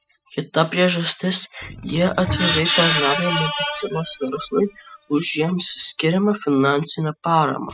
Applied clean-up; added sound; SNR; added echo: classical method spectral subtraction.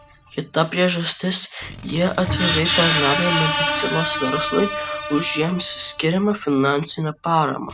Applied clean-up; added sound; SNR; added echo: none; Screech; 4 dB; none.